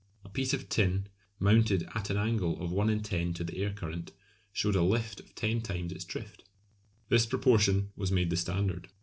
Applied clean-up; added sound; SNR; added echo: none; none; none; none.